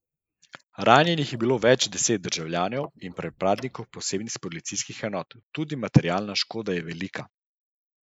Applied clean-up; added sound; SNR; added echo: neural mask model Resemble Enhance denoiser.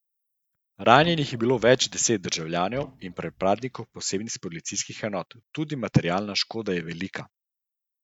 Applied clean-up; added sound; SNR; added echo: neural mask model DeepFilterNet 3.